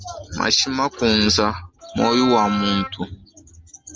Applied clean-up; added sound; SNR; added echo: none; Wind instrument, woodwind instrument; 8 dB; none.